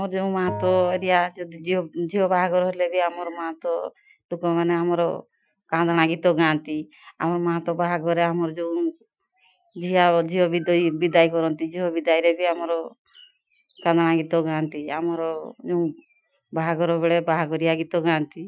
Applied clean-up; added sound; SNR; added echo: classical method Wiener filter.